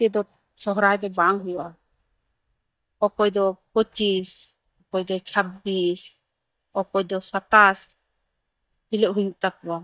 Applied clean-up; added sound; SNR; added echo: neural mask model DeepFilterNet 3.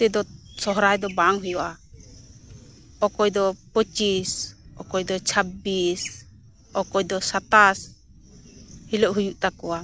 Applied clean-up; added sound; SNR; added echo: none; none; none; none.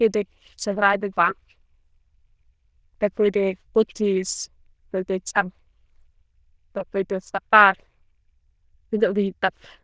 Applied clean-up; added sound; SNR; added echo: neural diffusion model UNIVERSE++.